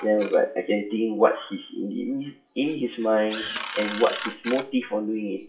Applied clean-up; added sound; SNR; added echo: classical method WPE with log-MMSE.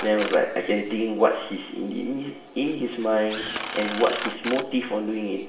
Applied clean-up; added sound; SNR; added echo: none; Drill; 12 dB; reverberation time 0.7 s.